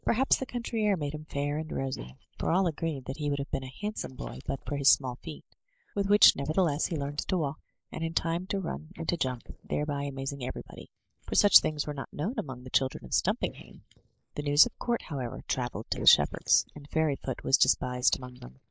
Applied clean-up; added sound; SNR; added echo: neural mask model Resemble Enhance denoiser.